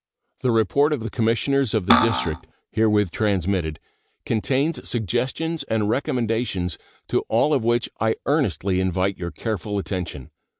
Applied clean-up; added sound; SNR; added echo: none; Cutlery, silverware; -2 dB; none.